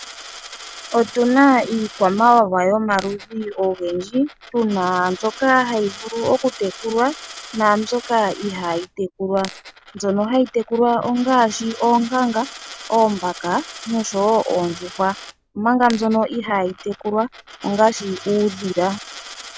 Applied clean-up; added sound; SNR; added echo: none; Coin (dropping); 17 dB; none.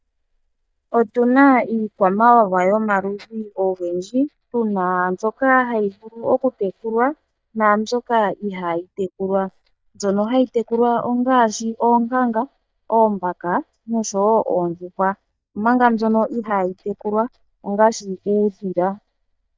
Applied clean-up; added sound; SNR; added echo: neural mask model DeepFilterNet 3.